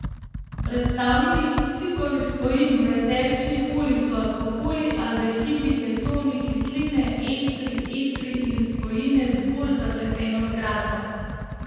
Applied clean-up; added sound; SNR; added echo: none; Computer keyboard; 8 dB; reverberation time 2.1 s.